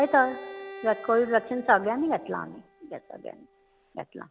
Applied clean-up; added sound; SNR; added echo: none; Bowed string instrument; 19 dB; none.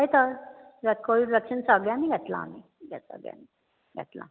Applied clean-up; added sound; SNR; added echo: none; none; none; none.